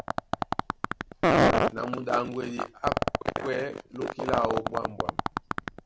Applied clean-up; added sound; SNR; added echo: none; Fart; -4 dB; none.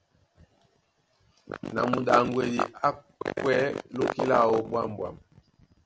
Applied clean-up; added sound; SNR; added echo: none; none; none; none.